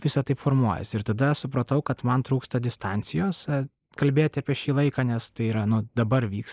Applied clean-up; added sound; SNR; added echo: neural mask model Resemble Enhance denoiser.